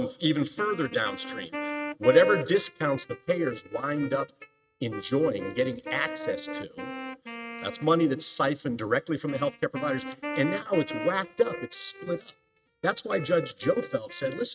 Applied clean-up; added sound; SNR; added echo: neural mask model RNNoise.